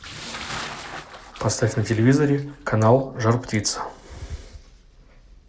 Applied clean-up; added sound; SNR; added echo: neural separator model SepFormer DNS4.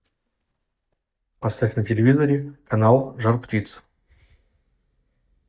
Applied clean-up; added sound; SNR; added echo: neural mask model DeepFilterNet 3.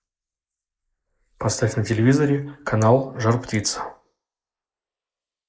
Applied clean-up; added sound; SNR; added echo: neural mask model Resemble Enhance denoiser.